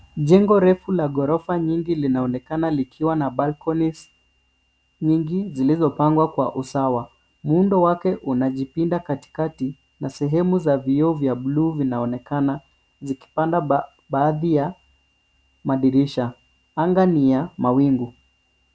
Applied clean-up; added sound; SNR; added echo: none; none; none; none.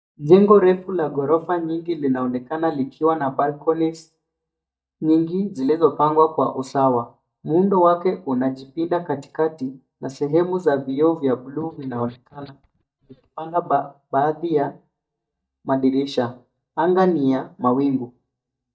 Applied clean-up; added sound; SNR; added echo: neural mask model DeepFilterNet 3.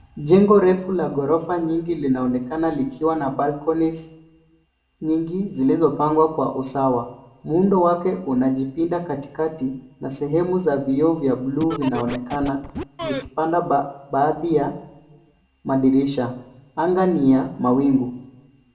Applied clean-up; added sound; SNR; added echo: none; Scratching (performance technique); 10 dB; reverberation time 0.5 s.